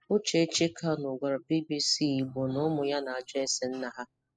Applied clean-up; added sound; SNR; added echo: classical method spectral subtraction.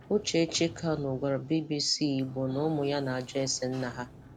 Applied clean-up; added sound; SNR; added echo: none; Sliding door; 19 dB; none.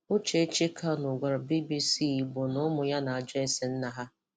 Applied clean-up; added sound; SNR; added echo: none; none; none; none.